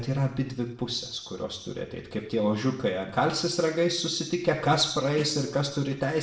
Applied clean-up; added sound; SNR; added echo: neural separator model SepFormer DNS4.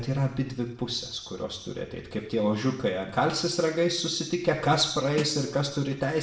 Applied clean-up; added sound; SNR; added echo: none; Snare drum; 10 dB; reverberation time 0.7 s.